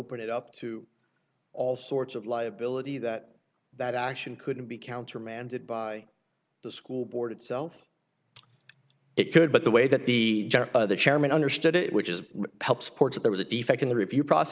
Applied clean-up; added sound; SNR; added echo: none; none; none; none.